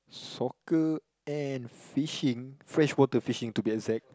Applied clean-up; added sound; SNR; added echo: none; none; none; none.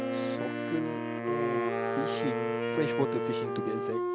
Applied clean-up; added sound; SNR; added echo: none; Wind instrument, woodwind instrument + Wind instrument, woodwind instrument; -5 dB; none.